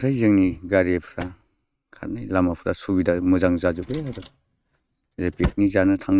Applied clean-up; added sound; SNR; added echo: neural mask model RNNoise.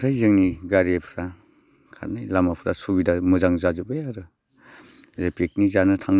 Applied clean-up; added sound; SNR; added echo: none; none; none; none.